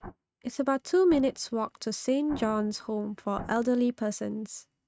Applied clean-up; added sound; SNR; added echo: neural mask model RNNoise.